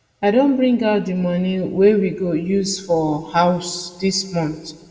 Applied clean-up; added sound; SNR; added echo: none; none; none; reverberation time 1.5 s.